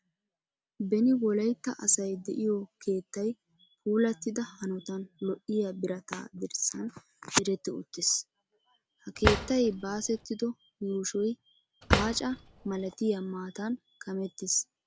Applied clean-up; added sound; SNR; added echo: none; Drawer open or close; 0 dB; none.